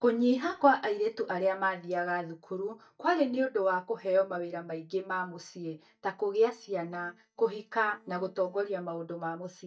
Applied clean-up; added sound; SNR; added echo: neural mask model DeepFilterNet 3.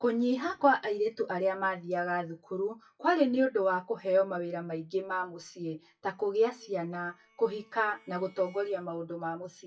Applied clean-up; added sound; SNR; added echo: classical method WPE with log-MMSE.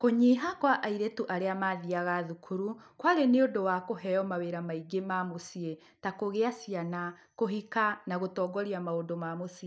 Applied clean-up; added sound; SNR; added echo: none; none; none; none.